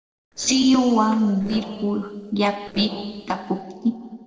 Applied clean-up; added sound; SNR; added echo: neural separator model SepFormer DNS4.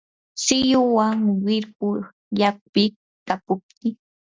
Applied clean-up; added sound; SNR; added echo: none; none; none; none.